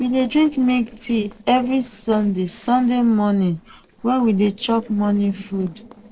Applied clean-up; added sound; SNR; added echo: neural separator model SepFormer DNS4.